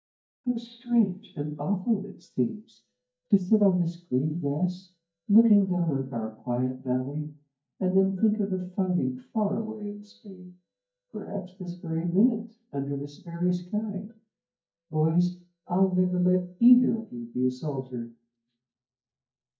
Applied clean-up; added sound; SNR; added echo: neural mask model DeepFilterNet 3.